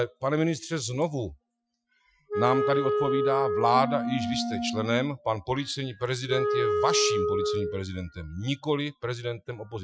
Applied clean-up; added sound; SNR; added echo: classical method Wiener filter.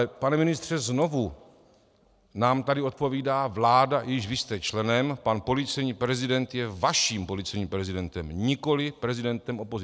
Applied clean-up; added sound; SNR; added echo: none; none; none; none.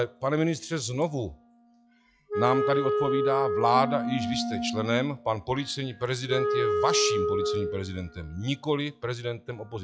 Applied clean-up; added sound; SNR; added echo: classical method log-MMSE.